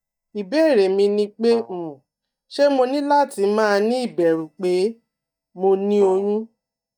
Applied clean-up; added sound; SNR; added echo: neural mask model DeepFilterNet 3.